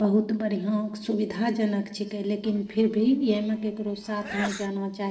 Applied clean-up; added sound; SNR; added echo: neural separator model SepFormer DNS4.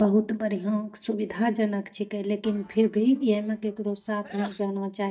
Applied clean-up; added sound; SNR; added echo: neural mask model DeepFilterNet 3.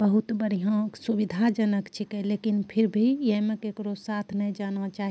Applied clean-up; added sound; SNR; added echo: none; none; none; none.